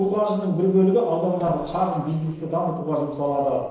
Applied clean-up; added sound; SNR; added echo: neural separator model SepFormer DNS4.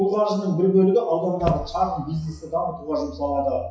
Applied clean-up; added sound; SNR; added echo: classical method WPE with log-MMSE.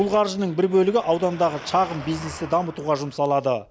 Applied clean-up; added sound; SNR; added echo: none; none; none; none.